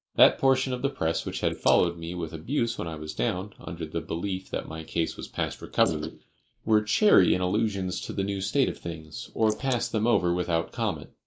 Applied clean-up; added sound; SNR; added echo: neural mask model Resemble Enhance denoiser.